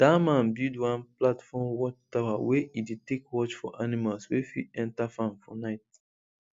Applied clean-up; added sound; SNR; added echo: none; none; none; none.